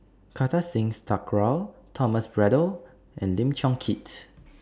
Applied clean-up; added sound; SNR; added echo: none; none; none; none.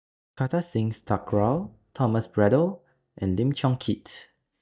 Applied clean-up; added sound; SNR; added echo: neural mask model DeepFilterNet 3.